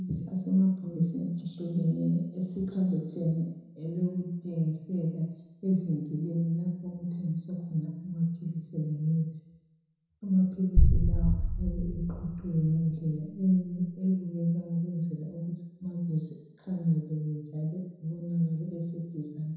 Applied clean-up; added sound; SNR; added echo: none; Boom; -4 dB; reverberation time 1.0 s.